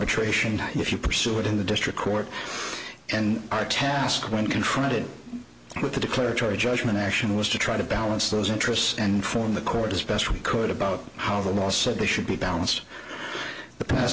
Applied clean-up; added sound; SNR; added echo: none; none; none; none.